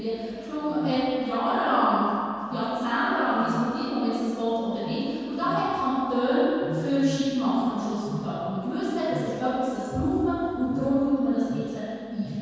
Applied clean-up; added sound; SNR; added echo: none; Wild animals; 15 dB; reverberation time 2.1 s.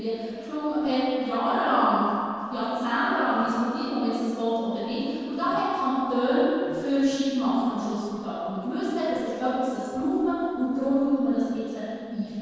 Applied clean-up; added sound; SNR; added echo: neural separator model SepFormer DNS4.